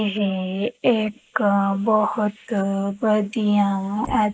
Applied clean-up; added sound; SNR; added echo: neural mask model Resemble Enhance denoiser.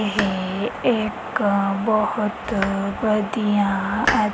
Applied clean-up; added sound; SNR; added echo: none; Domestic sounds, home sounds; 11 dB; none.